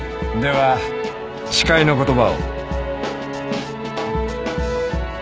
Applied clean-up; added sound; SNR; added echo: none; none; none; none.